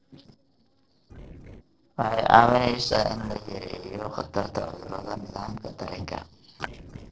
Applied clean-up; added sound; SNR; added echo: neural separator model SepFormer DNS4.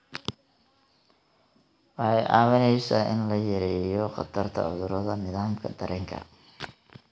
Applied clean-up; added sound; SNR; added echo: none; none; none; none.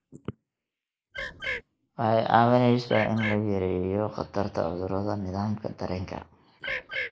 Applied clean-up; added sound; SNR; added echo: neural mask model Resemble Enhance denoiser.